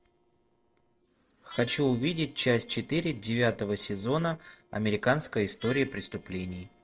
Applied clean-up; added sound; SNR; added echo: neural separator model SepFormer DNS4.